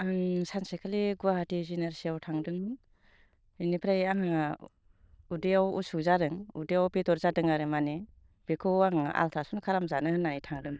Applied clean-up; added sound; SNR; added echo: neural diffusion model UNIVERSE++.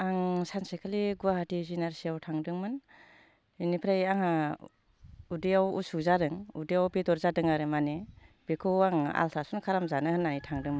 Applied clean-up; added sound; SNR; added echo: none; none; none; none.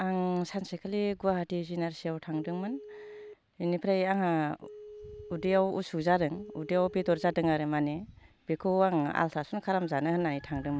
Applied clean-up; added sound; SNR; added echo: none; Telephone; 16 dB; none.